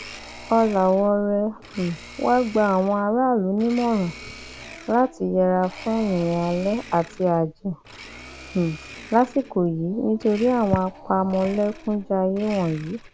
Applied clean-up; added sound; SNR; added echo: none; Growling + Domestic sounds, home sounds; 18 dB; none.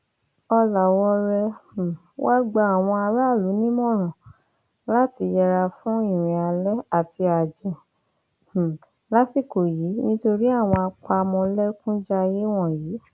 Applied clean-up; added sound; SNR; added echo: none; none; none; none.